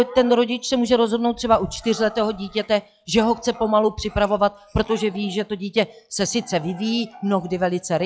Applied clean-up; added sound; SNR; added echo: classical method log-MMSE.